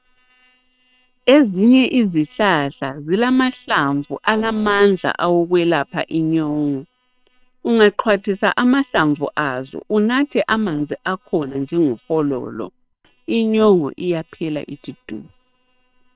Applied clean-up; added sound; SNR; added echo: neural separator model SepFormer WHAM!.